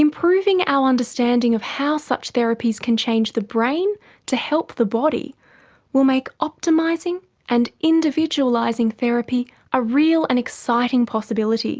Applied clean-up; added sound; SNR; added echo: none; none; none; none.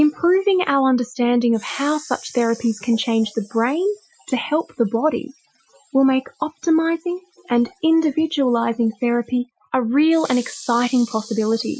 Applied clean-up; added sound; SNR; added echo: classical method Wiener filter.